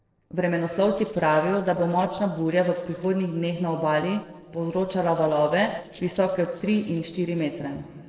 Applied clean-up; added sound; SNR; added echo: neural separator model SepFormer DNS4.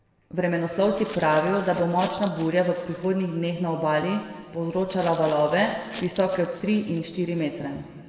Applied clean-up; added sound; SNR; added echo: none; Glass; 18 dB; reverberation time 2.1 s.